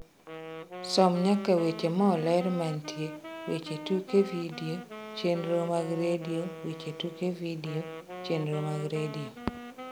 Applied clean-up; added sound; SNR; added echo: none; Wind instrument, woodwind instrument; 12 dB; none.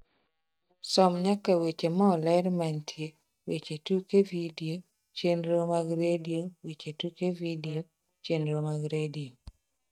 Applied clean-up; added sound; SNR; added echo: neural mask model DeepFilterNet 3.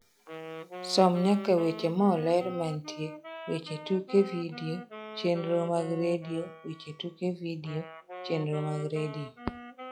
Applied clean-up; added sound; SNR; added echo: classical method log-MMSE.